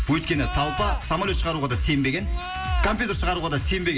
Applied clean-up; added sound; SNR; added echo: none; Livestock, farm animals, working animals; 10 dB; reverberation time 1.0 s.